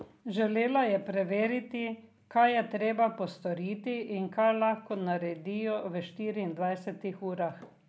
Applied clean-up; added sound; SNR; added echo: none; none; none; none.